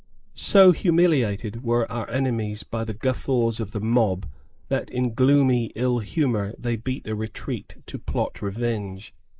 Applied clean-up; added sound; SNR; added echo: neural mask model Resemble Enhance denoiser.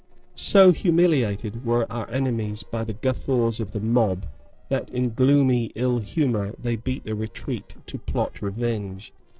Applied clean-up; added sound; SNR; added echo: neural separator model SepFormer DNS4.